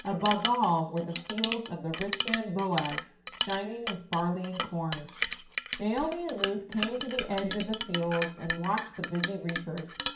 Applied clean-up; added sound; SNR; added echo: none; Chink, clink; 5 dB; reverberation time 0.5 s.